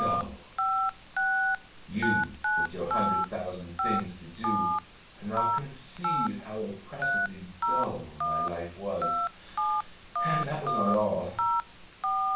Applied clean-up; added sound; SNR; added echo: none; Telephone; -4 dB; reverberation time 0.4 s.